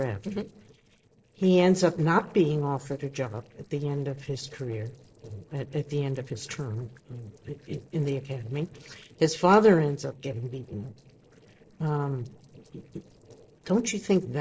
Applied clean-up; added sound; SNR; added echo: neural separator model SepFormer DNS4.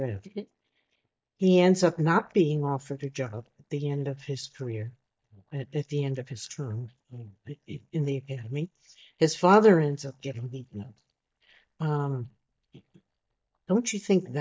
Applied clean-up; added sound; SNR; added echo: neural mask model DeepFilterNet 3.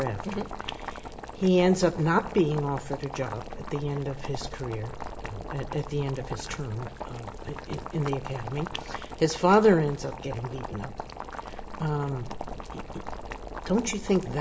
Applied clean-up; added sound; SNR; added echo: none; Boiling; 9 dB; reverberation time 0.5 s.